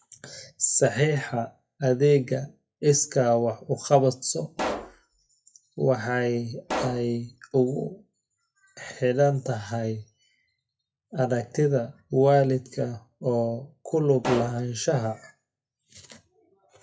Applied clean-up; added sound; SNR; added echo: classical method WPE with log-MMSE.